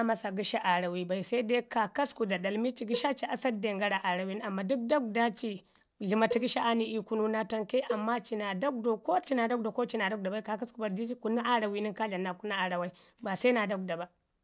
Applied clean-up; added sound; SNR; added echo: neural separator model SepFormer DNS4.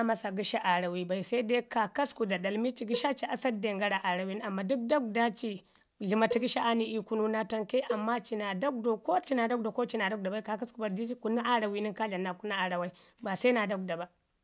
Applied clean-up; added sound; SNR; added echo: none; Cowbell; 13 dB; none.